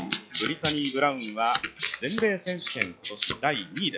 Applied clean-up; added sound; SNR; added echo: classical method log-MMSE.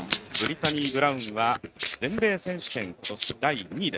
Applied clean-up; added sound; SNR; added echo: neural mask model RNNoise.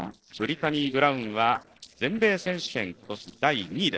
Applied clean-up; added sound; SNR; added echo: neural separator model SepFormer DNS4.